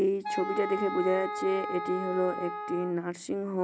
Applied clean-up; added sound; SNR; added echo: none; Wind instrument, woodwind instrument; 6 dB; none.